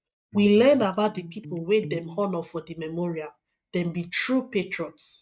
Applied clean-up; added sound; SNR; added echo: neural mask model DeepFilterNet 3.